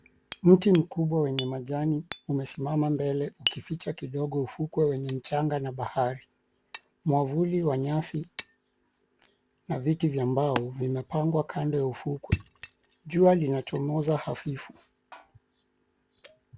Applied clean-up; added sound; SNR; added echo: none; Hammer; 13 dB; none.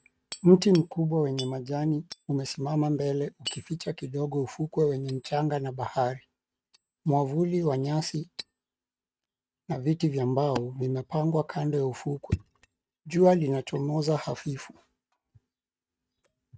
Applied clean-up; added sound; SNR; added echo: neural mask model RNNoise.